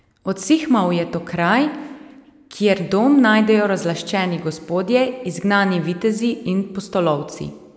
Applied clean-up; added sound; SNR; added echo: none; none; none; none.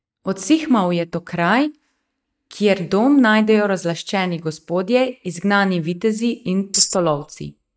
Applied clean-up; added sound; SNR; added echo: neural mask model DeepFilterNet 3.